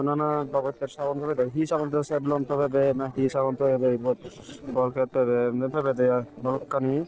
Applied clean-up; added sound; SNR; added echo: neural separator model SepFormer DNS4.